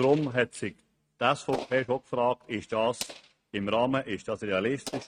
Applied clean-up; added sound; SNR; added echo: neural mask model RNNoise.